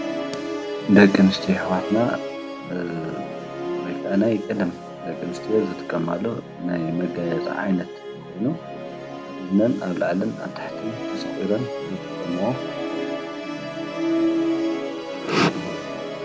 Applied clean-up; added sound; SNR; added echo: none; Musical instrument; 5 dB; none.